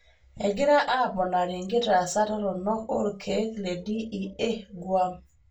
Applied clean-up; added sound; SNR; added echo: none; none; none; reverberation time 0.2 s.